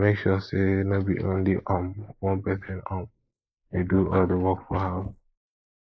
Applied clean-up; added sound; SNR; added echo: neural mask model Resemble Enhance denoiser.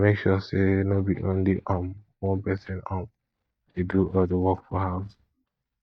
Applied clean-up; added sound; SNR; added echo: neural mask model DeepFilterNet 3.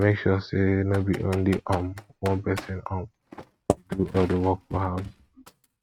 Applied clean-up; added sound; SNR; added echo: neural mask model RNNoise.